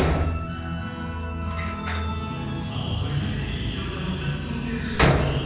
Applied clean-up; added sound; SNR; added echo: none; Door; 1 dB; reverberation time 2.1 s.